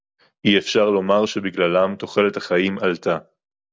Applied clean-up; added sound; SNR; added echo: none; none; none; none.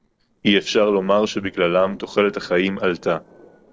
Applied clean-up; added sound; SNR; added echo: neural separator model SepFormer DNS4.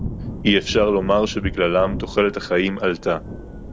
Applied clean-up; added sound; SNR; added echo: none; Thunder / Rain; 10 dB; none.